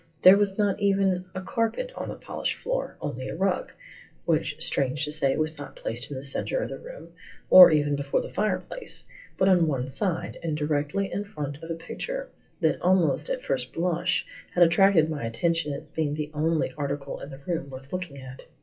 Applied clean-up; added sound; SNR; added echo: classical method WPE with log-MMSE.